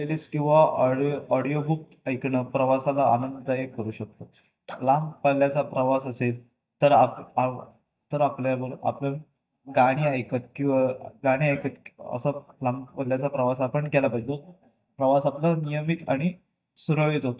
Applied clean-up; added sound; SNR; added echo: neural mask model DeepFilterNet 3.